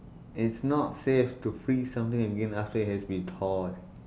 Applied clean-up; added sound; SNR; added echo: none; none; none; none.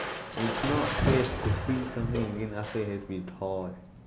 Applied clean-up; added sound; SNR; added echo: none; Crushing; 0 dB; none.